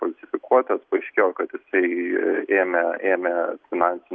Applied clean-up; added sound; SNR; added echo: none; none; none; none.